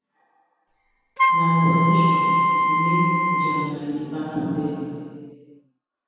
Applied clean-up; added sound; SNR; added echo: none; Wind instrument, woodwind instrument; -4 dB; reverberation time 2.1 s.